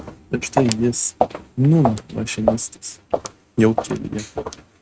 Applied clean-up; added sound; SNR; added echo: neural mask model RNNoise.